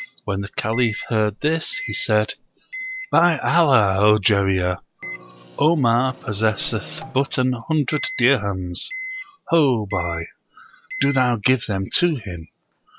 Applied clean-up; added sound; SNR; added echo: none; Microwave oven; 15 dB; none.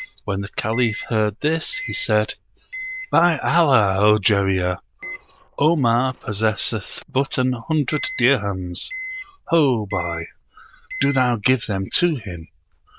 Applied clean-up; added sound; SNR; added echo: neural diffusion model UNIVERSE++.